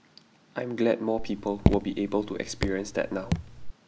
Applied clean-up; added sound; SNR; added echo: none; Raindrop / Drip; 0 dB; none.